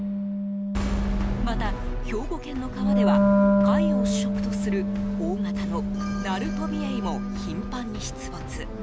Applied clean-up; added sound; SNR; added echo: none; Wind instrument, woodwind instrument; -4 dB; none.